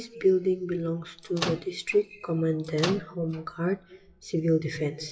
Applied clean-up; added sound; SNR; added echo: classical method WPE with log-MMSE.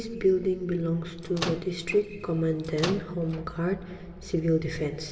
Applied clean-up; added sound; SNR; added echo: none; Microwave oven; 9 dB; reverberation time 2.4 s.